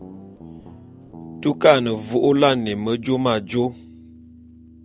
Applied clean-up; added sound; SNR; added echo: none; Guitar; 18 dB; none.